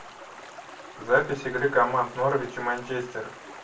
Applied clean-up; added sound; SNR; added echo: none; Stream; 16 dB; reverberation time 0.3 s.